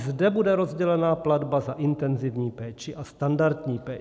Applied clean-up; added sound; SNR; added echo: none; none; none; none.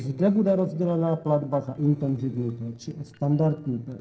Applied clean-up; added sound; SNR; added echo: neural separator model SepFormer DNS4.